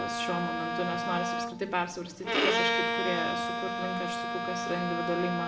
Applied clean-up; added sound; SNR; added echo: none; Bowed string instrument; -3 dB; reverberation time 0.6 s.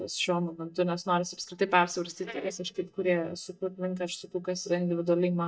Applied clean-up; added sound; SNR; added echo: neural mask model DeepFilterNet 3.